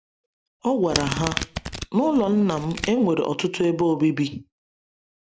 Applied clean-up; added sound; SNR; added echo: none; Domestic sounds, home sounds; 8 dB; none.